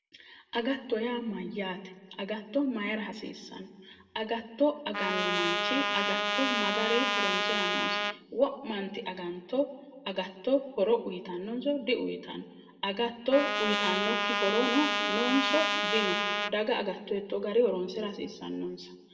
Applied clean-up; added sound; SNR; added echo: none; Trumpet; -2 dB; reverberation time 1.2 s.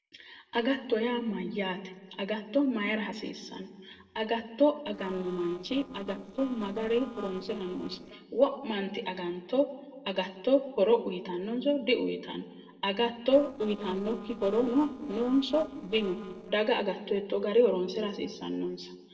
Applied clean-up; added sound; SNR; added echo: neural separator model SepFormer DNS4.